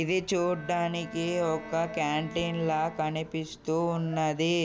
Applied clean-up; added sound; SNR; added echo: none; Bowed string instrument; 16 dB; none.